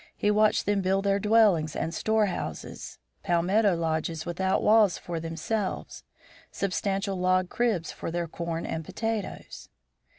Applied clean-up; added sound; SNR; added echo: none; none; none; none.